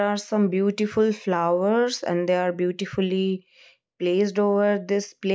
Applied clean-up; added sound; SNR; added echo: none; none; none; none.